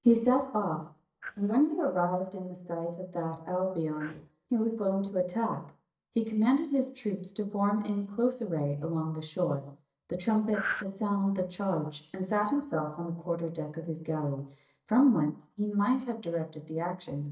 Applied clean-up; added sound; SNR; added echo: neural mask model DeepFilterNet 3.